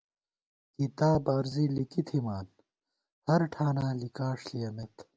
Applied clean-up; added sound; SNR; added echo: none; none; none; none.